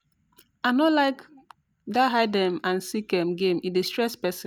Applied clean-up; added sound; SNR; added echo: none; none; none; none.